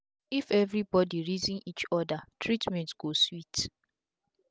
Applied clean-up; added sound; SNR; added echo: none; none; none; none.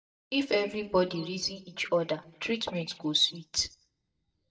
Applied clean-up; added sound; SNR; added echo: neural mask model DeepFilterNet 3.